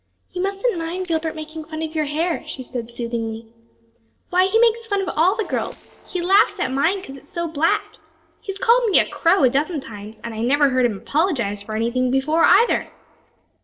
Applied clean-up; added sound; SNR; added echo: neural separator model SepFormer DNS4.